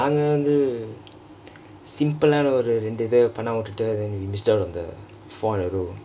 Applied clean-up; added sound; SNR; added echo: none; none; none; none.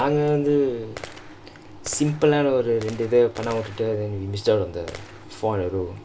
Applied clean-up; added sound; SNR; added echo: none; Gunshot, gunfire; 19 dB; none.